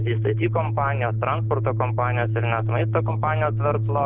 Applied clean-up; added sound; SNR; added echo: neural diffusion model UNIVERSE++.